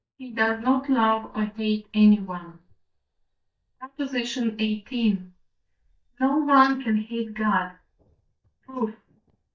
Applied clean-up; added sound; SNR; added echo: neural mask model DeepFilterNet 3.